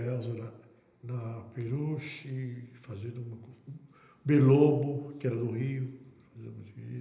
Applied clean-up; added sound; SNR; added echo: none; none; none; reverberation time 1.0 s.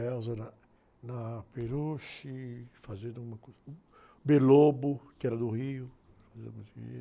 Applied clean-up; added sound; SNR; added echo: none; none; none; none.